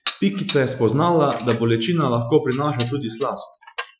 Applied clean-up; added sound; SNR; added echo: classical method Wiener filter.